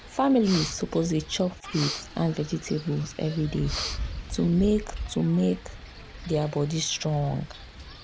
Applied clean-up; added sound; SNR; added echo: none; Wind + Breathing; 10 dB; none.